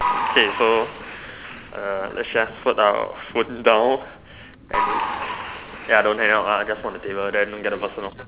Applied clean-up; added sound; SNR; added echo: none; Applause / Crowd; 8 dB; none.